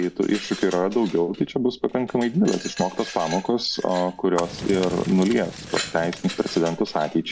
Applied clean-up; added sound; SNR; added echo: none; Glass + Fire; 14 dB; none.